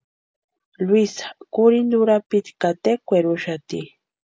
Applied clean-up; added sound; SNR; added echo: none; none; none; none.